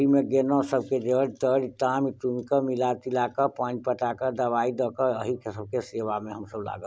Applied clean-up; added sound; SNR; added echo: none; none; none; none.